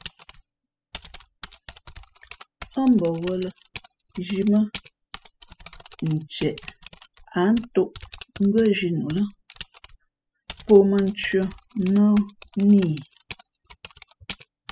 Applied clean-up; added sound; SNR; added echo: classical method spectral subtraction.